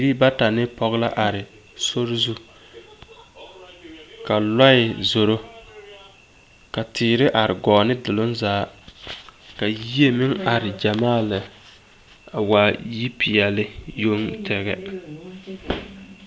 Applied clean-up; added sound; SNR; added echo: none; none; none; none.